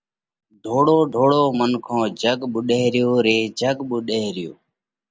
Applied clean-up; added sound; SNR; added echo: none; none; none; none.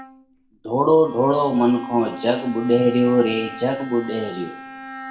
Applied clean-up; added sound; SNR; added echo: none; Bowed string instrument; 16 dB; reverberation time 0.5 s.